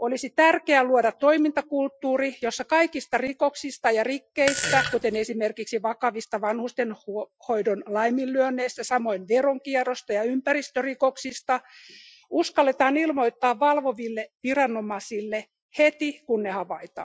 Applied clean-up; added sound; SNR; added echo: classical method Wiener filter.